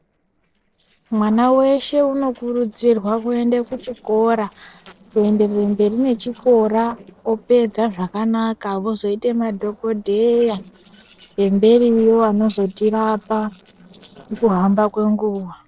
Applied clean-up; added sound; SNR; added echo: neural separator model SepFormer DNS4.